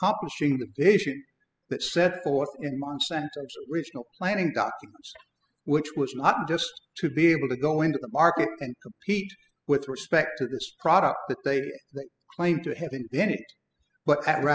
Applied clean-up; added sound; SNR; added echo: classical method spectral subtraction.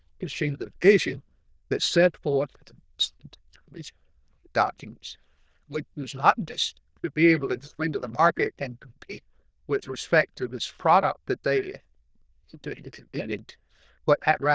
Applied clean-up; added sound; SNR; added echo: neural diffusion model UNIVERSE++.